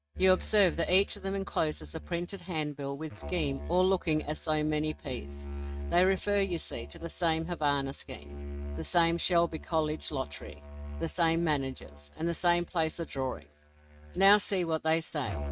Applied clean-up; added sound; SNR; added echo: neural mask model RNNoise.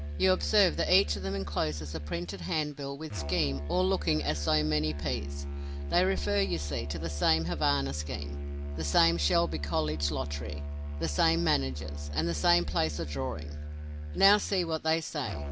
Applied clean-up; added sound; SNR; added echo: none; Musical instrument; 5 dB; none.